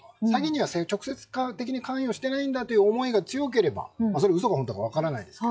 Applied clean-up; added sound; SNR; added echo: classical method log-MMSE.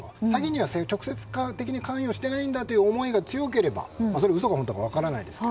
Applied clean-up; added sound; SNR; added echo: none; Motorcycle; 18 dB; none.